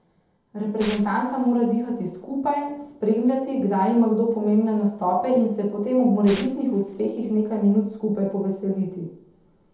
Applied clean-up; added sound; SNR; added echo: none; Tearing; 19 dB; reverberation time 0.8 s.